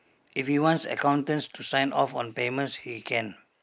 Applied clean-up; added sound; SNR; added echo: neural mask model Resemble Enhance denoiser.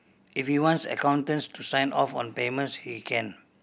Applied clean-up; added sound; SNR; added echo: none; none; none; none.